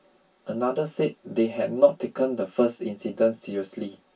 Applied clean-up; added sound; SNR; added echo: none; none; none; reverberation time 0.1 s.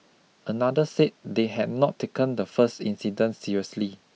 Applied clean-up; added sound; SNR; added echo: none; none; none; none.